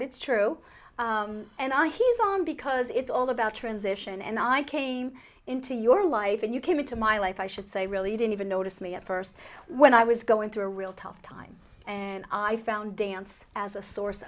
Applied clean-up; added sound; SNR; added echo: none; none; none; none.